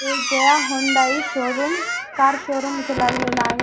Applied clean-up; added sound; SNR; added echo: none; Squeak; 2 dB; none.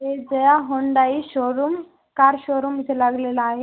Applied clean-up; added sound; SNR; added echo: none; none; none; none.